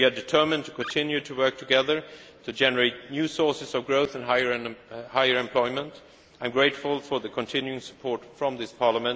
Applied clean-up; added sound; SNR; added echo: none; Animal; 17 dB; none.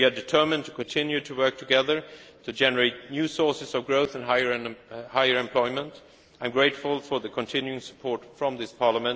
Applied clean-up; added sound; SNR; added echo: neural separator model SepFormer DNS4.